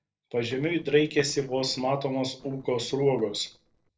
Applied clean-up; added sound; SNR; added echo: neural separator model SepFormer DNS4.